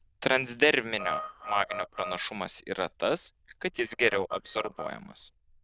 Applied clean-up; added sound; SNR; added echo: neural diffusion model UNIVERSE++.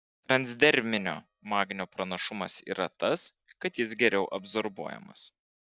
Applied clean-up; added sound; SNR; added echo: neural mask model DeepFilterNet 3.